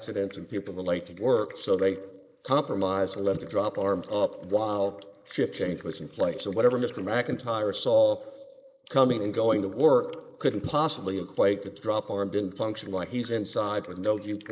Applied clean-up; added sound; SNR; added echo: neural mask model Resemble Enhance denoiser.